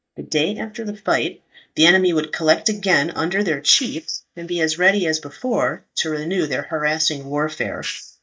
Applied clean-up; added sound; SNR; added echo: neural mask model DeepFilterNet 3.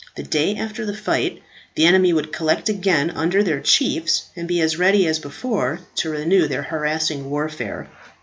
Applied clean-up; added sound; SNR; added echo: none; none; none; none.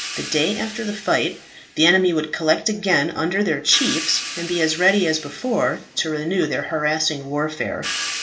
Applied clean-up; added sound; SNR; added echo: none; Crash cymbal / Hi-hat; 12 dB; reverberation time 0.4 s.